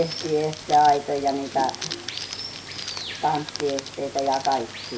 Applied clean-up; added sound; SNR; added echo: none; Crackle + Water; 10 dB; none.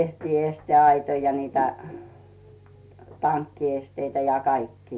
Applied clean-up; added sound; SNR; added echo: none; none; none; none.